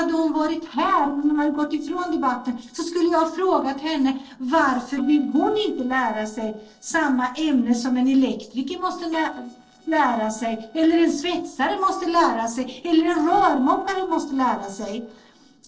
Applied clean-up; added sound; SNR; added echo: neural separator model SepFormer DNS4.